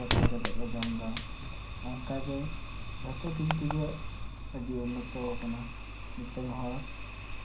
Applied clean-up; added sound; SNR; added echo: none; Fire; -4 dB; reverberation time 0.3 s.